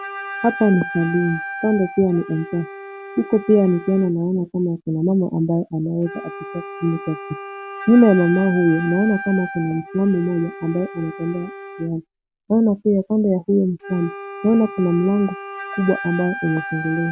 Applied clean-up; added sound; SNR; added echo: none; Wind instrument, woodwind instrument; 13 dB; none.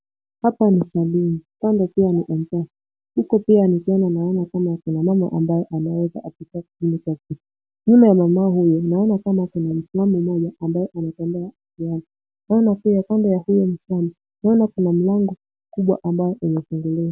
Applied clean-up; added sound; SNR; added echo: none; none; none; none.